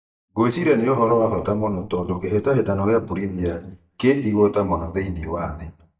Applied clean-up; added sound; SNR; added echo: neural mask model DeepFilterNet 3.